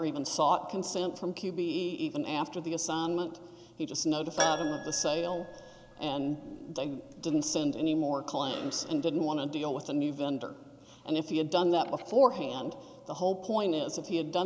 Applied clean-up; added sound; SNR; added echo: none; Keyboard (musical); 10 dB; none.